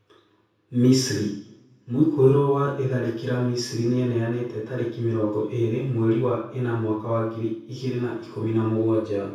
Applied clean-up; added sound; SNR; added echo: none; none; none; reverberation time 0.6 s.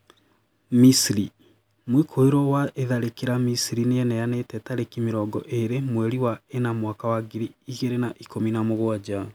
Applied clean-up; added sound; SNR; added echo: none; none; none; none.